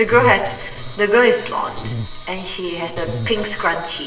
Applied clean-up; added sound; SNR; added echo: none; Buzz; 10 dB; reverberation time 1.1 s.